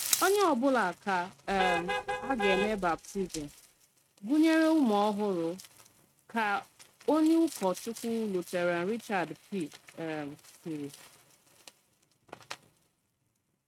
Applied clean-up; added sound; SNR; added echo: neural mask model RNNoise.